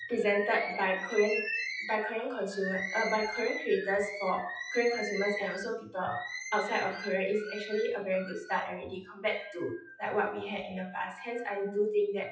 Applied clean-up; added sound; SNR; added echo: classical method WPE with log-MMSE.